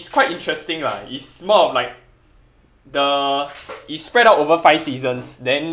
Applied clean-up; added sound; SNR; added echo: none; none; none; none.